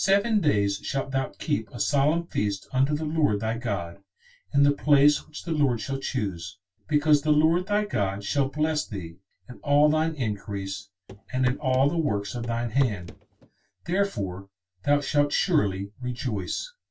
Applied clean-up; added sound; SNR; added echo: none; Walk, footsteps / Run / Wood; 15 dB; reverberation time 0.1 s.